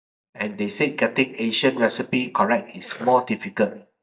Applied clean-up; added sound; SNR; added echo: neural mask model DeepFilterNet 3.